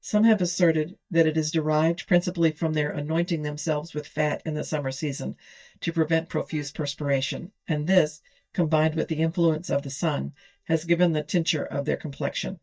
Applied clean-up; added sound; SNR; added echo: neural mask model DeepFilterNet 3.